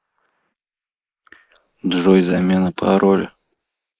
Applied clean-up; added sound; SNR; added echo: neural mask model Resemble Enhance denoiser.